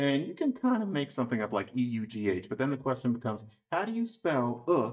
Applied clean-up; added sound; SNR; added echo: neural mask model DeepFilterNet 3.